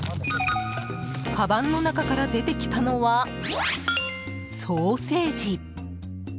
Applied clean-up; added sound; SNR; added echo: none; none; none; none.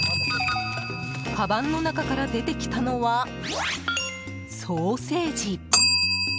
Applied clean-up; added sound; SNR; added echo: none; Bell; 2 dB; none.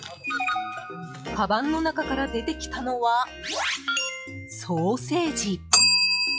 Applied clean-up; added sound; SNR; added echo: classical method log-MMSE.